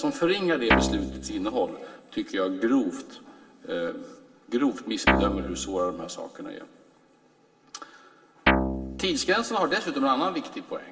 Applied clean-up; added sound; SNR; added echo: none; Guitar; -3 dB; reverberation time 2.8 s.